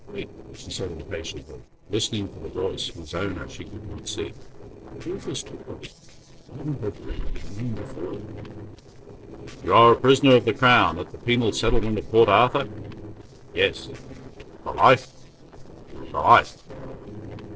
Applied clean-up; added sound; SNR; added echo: neural separator model SepFormer DNS4.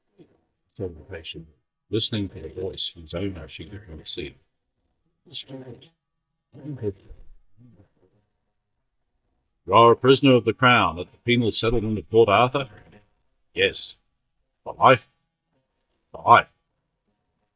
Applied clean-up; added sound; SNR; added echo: neural mask model DeepFilterNet 3.